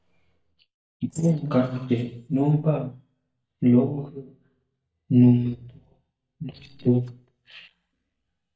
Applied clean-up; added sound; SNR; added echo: neural mask model DeepFilterNet 3.